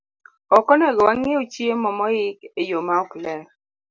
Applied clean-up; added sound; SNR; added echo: none; none; none; none.